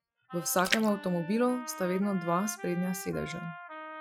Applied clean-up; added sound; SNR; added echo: classical method Wiener filter.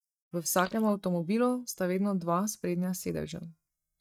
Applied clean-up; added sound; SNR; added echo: neural mask model DeepFilterNet 3.